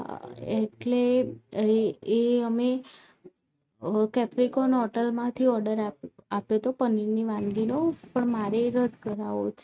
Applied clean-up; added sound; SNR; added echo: neural mask model RNNoise.